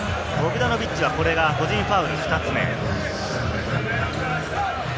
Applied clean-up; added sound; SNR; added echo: none; none; none; none.